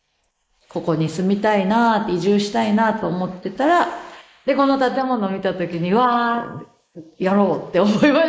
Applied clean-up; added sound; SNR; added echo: neural mask model Resemble Enhance denoiser.